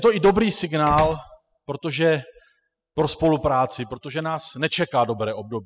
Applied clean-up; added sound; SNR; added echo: classical method spectral subtraction.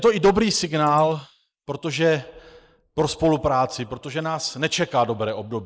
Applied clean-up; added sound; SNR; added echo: neural mask model Resemble Enhance denoiser.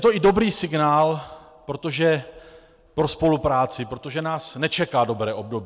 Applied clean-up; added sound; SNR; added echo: none; none; none; none.